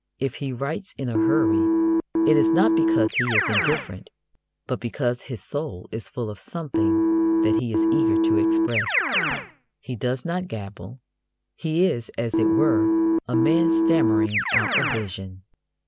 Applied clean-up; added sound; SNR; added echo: none; Keyboard (musical); -4 dB; none.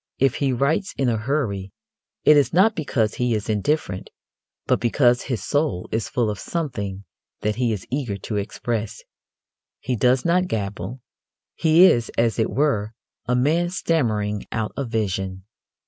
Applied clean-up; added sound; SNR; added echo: none; none; none; none.